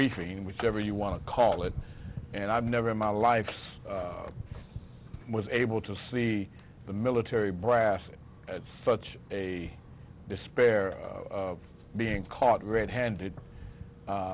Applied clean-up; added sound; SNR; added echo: none; none; none; none.